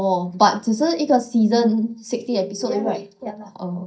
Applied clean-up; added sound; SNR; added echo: neural mask model DeepFilterNet 3.